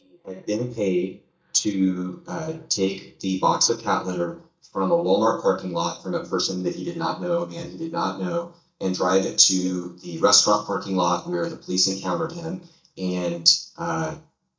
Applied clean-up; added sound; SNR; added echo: neural mask model DeepFilterNet 3.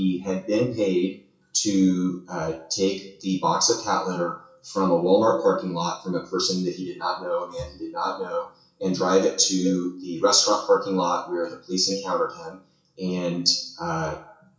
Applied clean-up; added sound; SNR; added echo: classical method WPE with log-MMSE.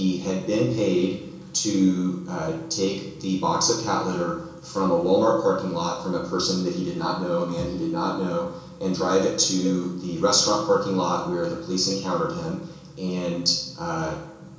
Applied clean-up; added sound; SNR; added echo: none; Cowbell; 17 dB; reverberation time 0.6 s.